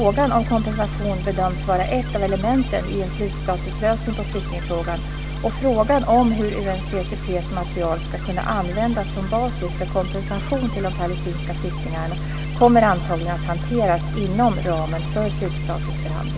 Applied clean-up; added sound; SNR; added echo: none; Keyboard (musical); 18 dB; none.